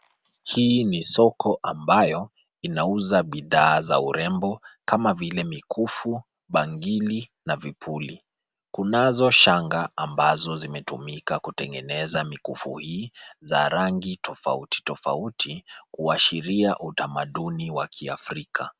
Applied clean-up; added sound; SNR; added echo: none; none; none; none.